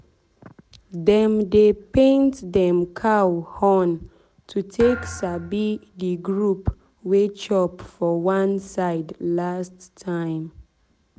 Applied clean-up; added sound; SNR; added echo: none; Thump, thud; 16 dB; none.